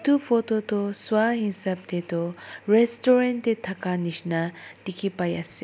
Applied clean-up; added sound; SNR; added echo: none; none; none; none.